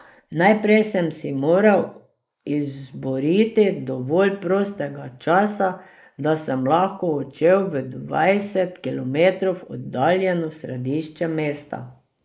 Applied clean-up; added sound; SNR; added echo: neural mask model Resemble Enhance denoiser.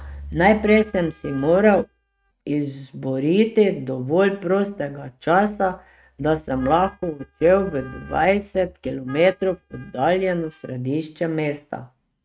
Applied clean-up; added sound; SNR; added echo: neural mask model RNNoise.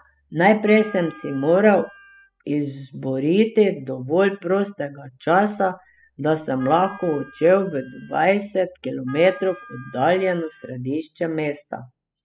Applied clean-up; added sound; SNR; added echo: classical method spectral subtraction.